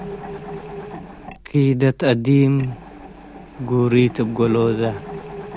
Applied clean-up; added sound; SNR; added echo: none; Mechanisms; 14 dB; none.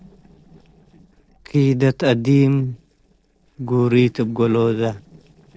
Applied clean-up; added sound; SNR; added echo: neural separator model SepFormer DNS4.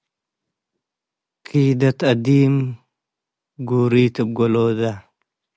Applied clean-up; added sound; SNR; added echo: none; none; none; none.